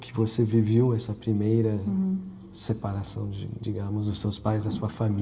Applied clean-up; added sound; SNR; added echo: none; none; none; reverberation time 2.4 s.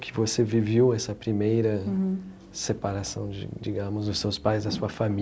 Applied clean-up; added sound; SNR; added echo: none; none; none; none.